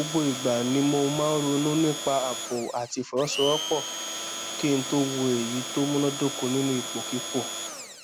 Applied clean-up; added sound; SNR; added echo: none; Domestic sounds, home sounds; 7 dB; none.